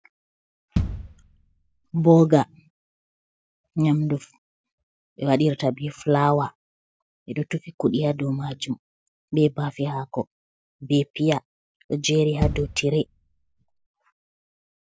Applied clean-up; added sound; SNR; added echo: none; Bass drum; 6 dB; none.